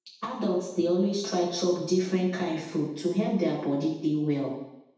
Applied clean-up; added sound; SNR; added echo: none; none; none; reverberation time 0.8 s.